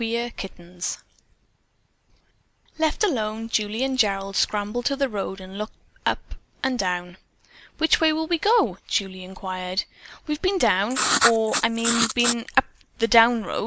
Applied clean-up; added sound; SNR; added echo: neural mask model Resemble Enhance denoiser.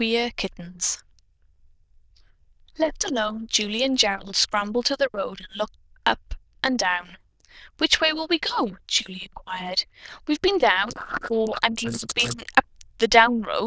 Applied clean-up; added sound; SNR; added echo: neural diffusion model UNIVERSE++.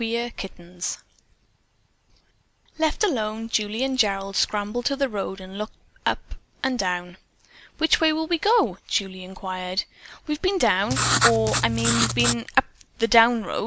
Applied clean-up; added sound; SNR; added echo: none; Writing; -2 dB; none.